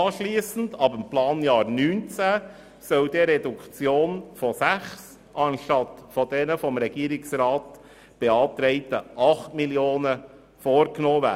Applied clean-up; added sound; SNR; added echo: none; none; none; none.